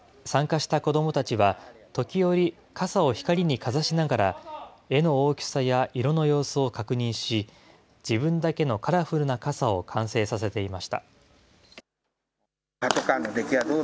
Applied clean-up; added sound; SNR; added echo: none; none; none; none.